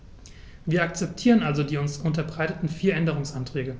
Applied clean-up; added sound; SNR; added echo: none; none; none; none.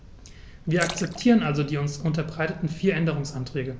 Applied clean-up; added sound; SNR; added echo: none; Splash, splatter; 15 dB; none.